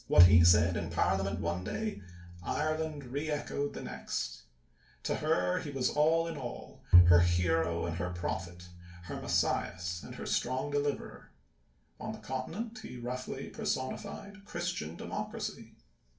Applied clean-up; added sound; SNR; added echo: none; Bowed string instrument; -4 dB; reverberation time 0.3 s.